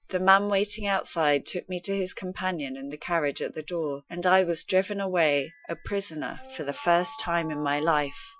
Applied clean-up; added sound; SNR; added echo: classical method Wiener filter.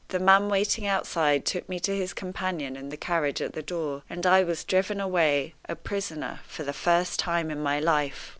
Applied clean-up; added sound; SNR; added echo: none; none; none; none.